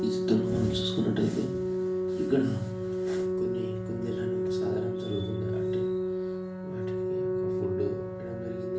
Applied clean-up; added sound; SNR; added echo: none; Organ; -2 dB; reverberation time 0.4 s.